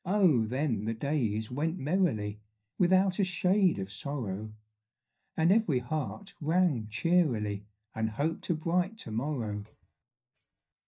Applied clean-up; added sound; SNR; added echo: neural mask model DeepFilterNet 3.